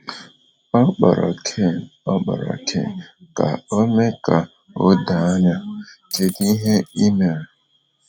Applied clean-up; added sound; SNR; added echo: none; Coin (dropping); 16 dB; none.